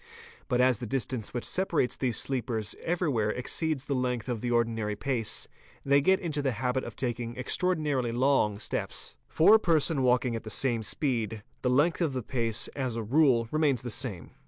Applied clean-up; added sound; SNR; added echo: none; none; none; none.